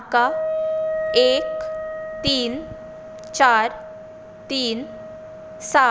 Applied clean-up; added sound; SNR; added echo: none; Wind instrument, woodwind instrument; 6 dB; none.